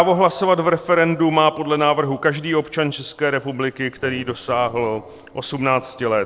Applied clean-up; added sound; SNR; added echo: neural separator model SepFormer DNS4.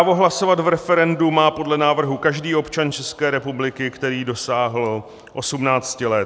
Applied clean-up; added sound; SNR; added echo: none; none; none; none.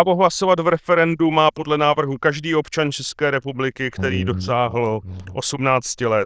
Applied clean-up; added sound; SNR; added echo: neural diffusion model UNIVERSE++.